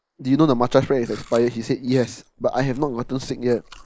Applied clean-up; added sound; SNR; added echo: neural mask model Resemble Enhance denoiser.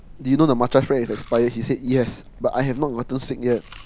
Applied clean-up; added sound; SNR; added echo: none; Chewing, mastication; 15 dB; none.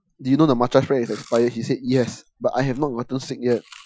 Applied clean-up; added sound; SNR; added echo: classical method Wiener filter.